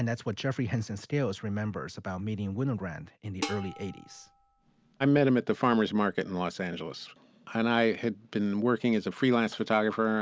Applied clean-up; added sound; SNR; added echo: none; Dishes, pots, and pans; 13 dB; none.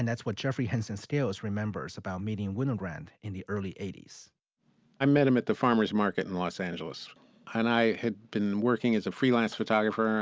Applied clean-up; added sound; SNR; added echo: none; none; none; none.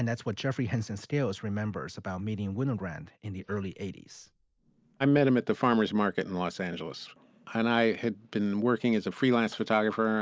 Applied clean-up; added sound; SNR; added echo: neural mask model Resemble Enhance denoiser.